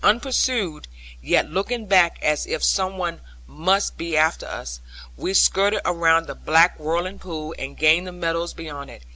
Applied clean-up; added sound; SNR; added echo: none; none; none; none.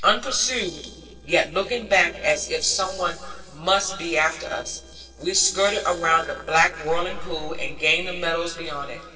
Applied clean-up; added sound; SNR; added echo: neural separator model SepFormer DNS4.